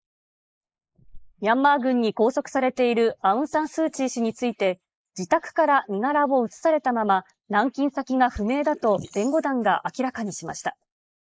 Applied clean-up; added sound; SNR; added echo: neural mask model Resemble Enhance denoiser.